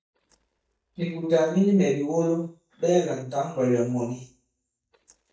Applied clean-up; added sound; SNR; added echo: neural mask model DeepFilterNet 3.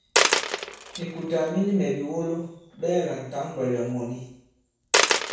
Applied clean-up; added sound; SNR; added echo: none; Coin (dropping); 0 dB; reverberation time 0.7 s.